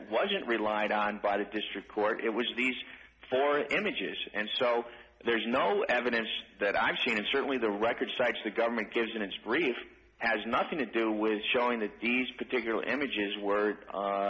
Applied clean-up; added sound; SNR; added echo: none; none; none; none.